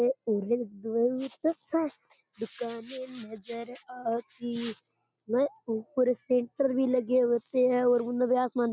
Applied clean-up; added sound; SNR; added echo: none; none; none; none.